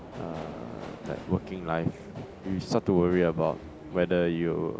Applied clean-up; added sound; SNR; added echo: none; Subway, metro, underground; 14 dB; none.